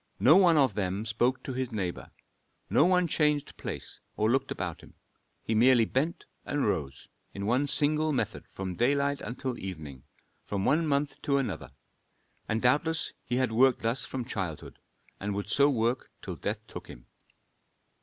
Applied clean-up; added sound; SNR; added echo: none; none; none; none.